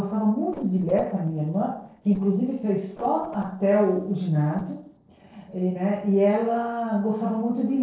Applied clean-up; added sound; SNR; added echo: neural separator model SepFormer DNS4.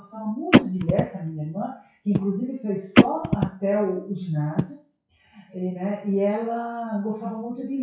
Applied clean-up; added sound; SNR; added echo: classical method WPE with log-MMSE.